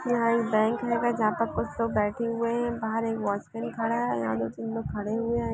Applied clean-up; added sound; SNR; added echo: none; none; none; none.